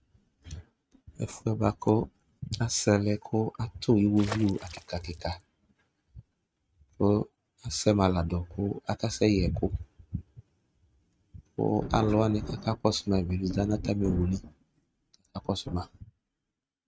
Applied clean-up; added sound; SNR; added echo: neural mask model RNNoise.